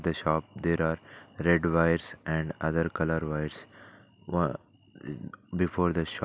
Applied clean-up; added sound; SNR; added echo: none; none; none; none.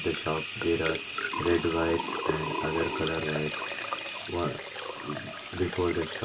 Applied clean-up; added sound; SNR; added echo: none; Sink (filling or washing) / Water tap, faucet; 1 dB; reverberation time 0.1 s.